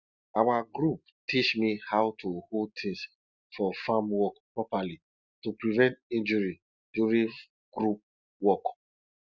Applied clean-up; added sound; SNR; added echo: none; none; none; none.